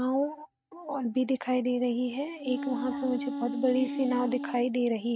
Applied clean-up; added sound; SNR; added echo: neural mask model RNNoise.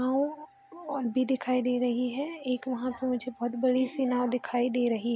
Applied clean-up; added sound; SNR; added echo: none; none; none; none.